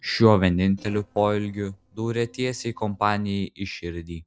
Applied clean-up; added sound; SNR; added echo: neural separator model SepFormer DNS4.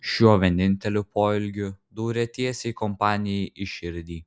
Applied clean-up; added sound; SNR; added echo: none; none; none; none.